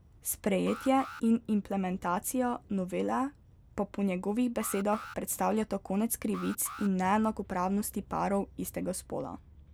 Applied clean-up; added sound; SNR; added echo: none; Alarm; 17 dB; none.